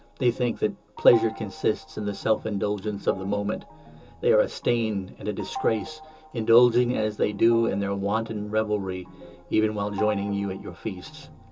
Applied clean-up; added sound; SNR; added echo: none; Organ; 17 dB; reverberation time 0.2 s.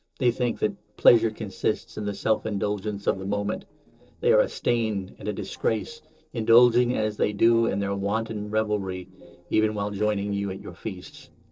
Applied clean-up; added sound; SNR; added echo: neural separator model SepFormer DNS4.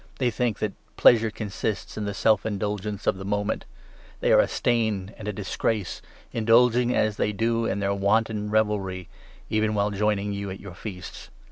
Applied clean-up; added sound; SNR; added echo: none; none; none; none.